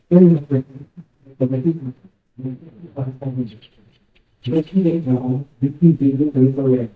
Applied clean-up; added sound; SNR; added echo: neural mask model DeepFilterNet 3.